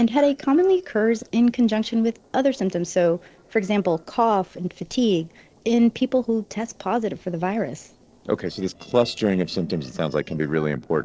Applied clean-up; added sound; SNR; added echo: neural separator model SepFormer DNS4.